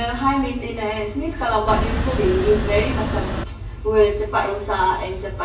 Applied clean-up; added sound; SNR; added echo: none; Wind; 1 dB; reverberation time 1.0 s.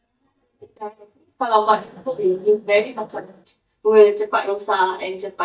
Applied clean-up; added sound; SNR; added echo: neural mask model DeepFilterNet 3.